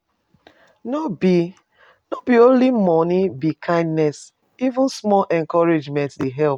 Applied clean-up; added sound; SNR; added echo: none; none; none; none.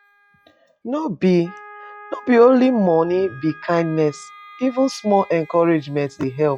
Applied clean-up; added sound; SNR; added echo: classical method log-MMSE.